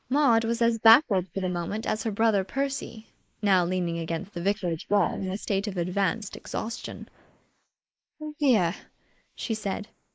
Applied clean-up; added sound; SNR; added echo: neural mask model Resemble Enhance denoiser.